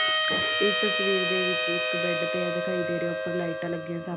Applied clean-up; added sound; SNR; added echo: none; Harmonica; -4 dB; none.